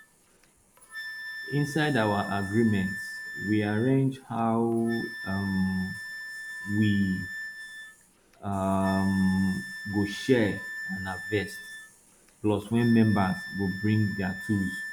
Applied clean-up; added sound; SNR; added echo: none; Wind instrument, woodwind instrument; 11 dB; none.